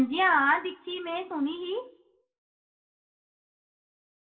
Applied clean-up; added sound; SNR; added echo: none; none; none; reverberation time 0.7 s.